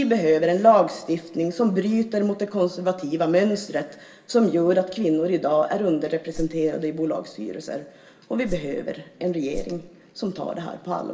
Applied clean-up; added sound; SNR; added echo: none; Whoosh, swoosh, swish; 11 dB; reverberation time 1.1 s.